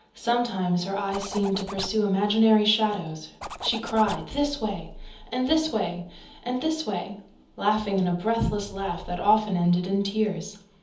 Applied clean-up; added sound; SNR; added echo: none; Zipper (clothing); 12 dB; reverberation time 0.7 s.